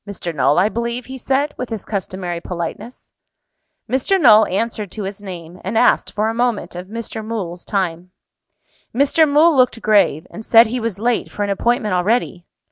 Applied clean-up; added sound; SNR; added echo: none; none; none; none.